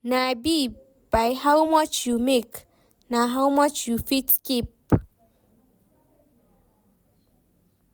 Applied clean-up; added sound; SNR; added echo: none; none; none; none.